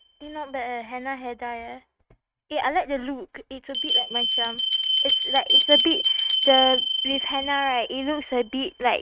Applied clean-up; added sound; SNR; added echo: neural mask model RNNoise.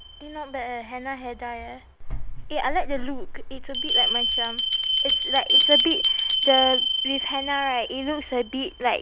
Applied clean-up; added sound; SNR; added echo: none; Bell; -3 dB; none.